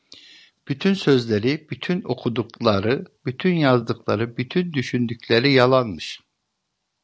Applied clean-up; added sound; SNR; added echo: none; none; none; none.